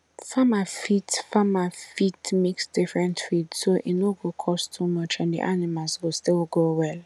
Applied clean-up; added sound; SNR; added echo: none; none; none; none.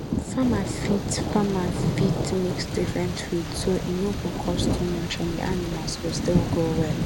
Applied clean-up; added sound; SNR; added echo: none; Thunder; -1 dB; none.